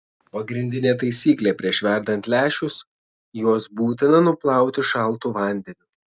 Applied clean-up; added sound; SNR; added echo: none; none; none; none.